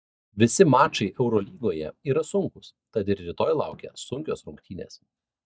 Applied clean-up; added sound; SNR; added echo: neural mask model DeepFilterNet 3.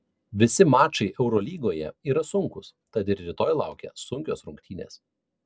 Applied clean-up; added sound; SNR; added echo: none; none; none; none.